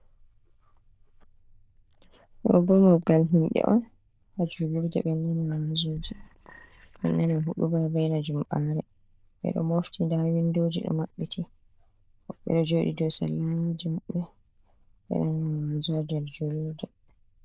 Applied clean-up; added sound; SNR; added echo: neural diffusion model UNIVERSE++.